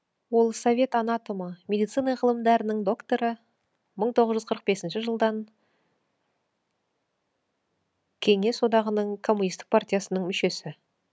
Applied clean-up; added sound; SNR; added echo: none; none; none; none.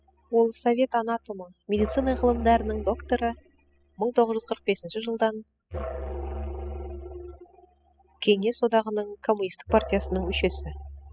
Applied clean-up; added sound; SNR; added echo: classical method spectral subtraction.